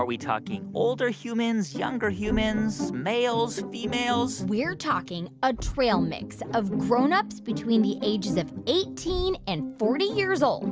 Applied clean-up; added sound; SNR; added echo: none; Thump, thud; 17 dB; none.